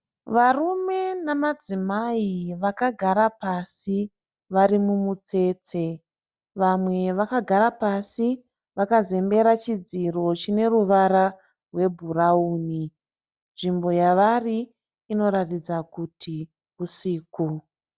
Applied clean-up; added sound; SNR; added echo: none; none; none; none.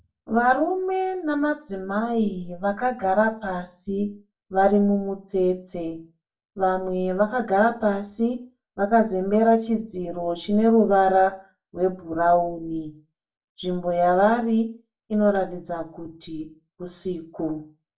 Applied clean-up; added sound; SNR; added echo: none; none; none; reverberation time 0.2 s.